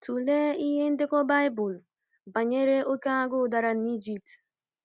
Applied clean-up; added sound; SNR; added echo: none; none; none; none.